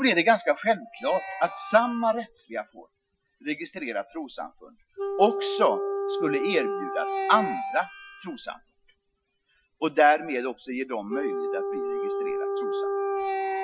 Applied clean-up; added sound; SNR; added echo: classical method Wiener filter.